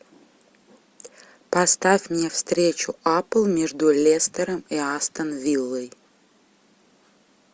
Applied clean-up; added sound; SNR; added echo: none; none; none; none.